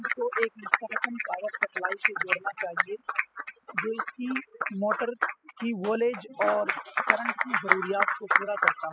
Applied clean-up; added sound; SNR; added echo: classical method spectral subtraction.